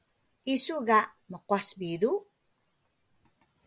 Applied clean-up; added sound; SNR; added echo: none; none; none; none.